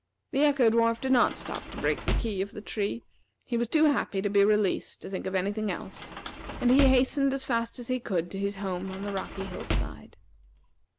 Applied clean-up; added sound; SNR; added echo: none; Sliding door / Slam; 7 dB; none.